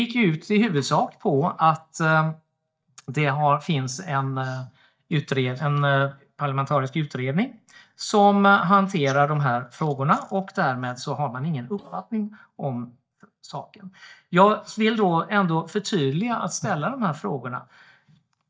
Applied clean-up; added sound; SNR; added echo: neural mask model DeepFilterNet 3.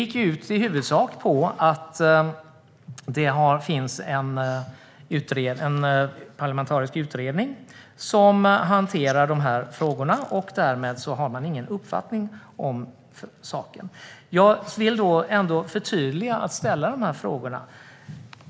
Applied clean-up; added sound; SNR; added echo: none; none; none; none.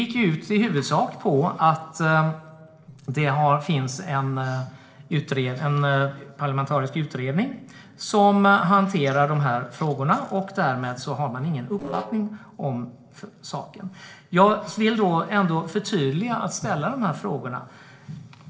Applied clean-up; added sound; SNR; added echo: neural separator model SepFormer DNS4.